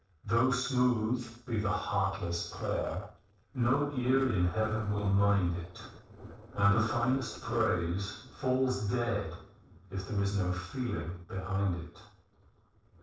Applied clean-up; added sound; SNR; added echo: neural separator model SepFormer DNS4.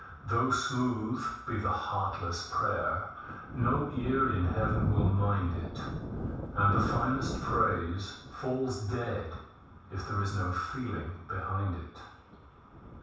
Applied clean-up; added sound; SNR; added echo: none; Thunder; 7 dB; reverberation time 0.7 s.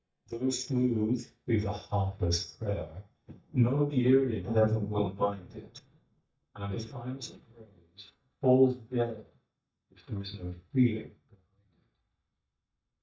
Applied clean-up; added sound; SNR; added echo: neural mask model DeepFilterNet 3.